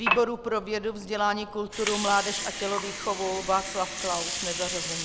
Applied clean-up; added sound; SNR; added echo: none; Water; 4 dB; none.